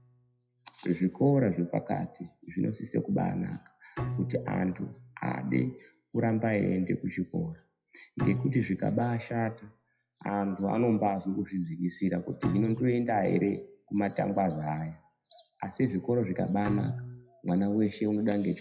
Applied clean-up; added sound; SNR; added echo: classical method WPE with log-MMSE.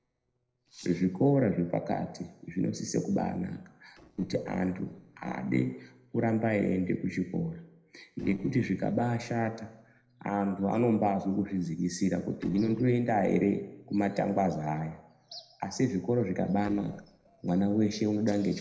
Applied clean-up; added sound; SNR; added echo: neural separator model SepFormer DNS4.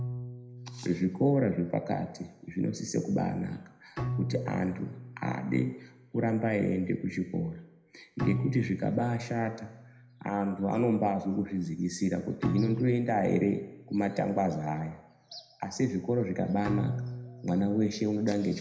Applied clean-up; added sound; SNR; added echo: none; Bowed string instrument; 10 dB; reverberation time 0.7 s.